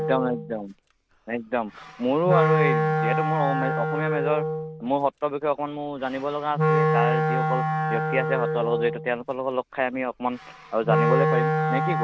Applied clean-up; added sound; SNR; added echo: none; Wind instrument, woodwind instrument; -2 dB; none.